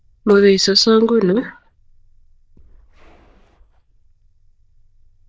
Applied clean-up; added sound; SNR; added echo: neural diffusion model UNIVERSE++.